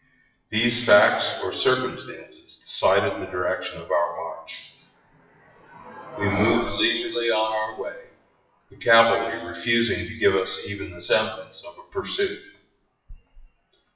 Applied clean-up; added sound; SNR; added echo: classical method WPE with log-MMSE.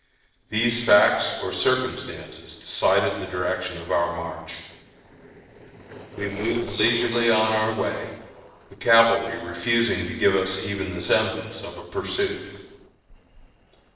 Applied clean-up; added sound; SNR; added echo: neural separator model SepFormer DNS4.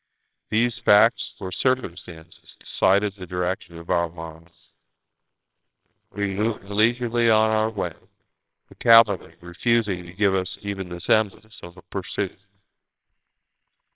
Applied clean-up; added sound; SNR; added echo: neural separator model SepFormer WHAMR!.